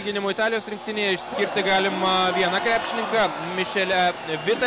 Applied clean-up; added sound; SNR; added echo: none; Domestic sounds, home sounds; 19 dB; none.